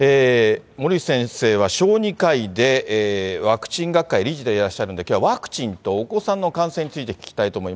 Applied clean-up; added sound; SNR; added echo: none; none; none; none.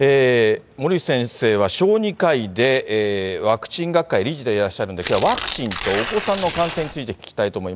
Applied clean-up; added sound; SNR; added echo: none; Tearing; 7 dB; none.